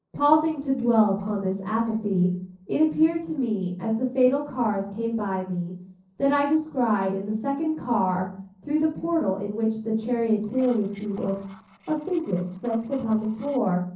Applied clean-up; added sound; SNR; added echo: neural separator model SepFormer DNS4.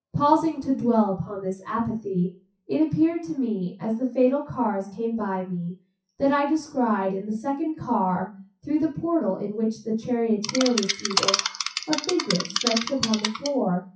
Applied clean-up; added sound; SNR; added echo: classical method WPE with log-MMSE.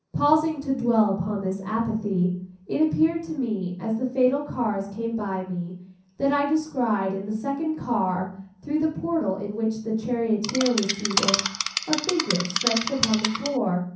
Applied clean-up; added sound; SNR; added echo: none; Insect; 2 dB; reverberation time 0.6 s.